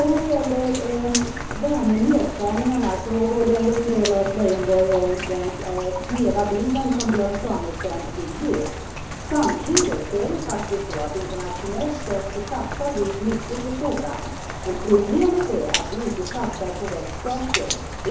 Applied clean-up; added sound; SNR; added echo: none; Rain; 7 dB; reverberation time 2.8 s.